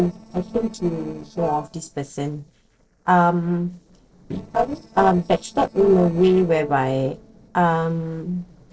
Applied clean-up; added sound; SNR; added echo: neural separator model SepFormer DNS4.